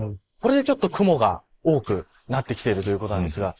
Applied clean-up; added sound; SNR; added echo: neural mask model Resemble Enhance denoiser.